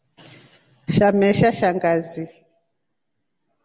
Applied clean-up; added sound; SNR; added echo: none; none; none; none.